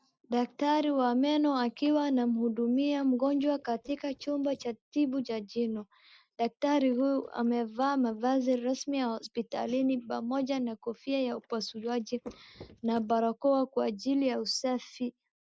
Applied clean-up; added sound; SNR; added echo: neural mask model Resemble Enhance denoiser.